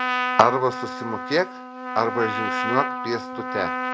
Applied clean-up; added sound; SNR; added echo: none; Trumpet; 3 dB; none.